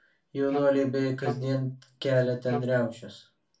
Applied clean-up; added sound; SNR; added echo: none; Wind instrument, woodwind instrument; 9 dB; reverberation time 0.3 s.